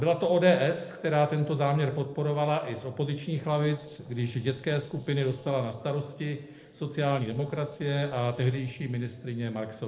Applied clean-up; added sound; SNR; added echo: neural separator model SepFormer DNS4.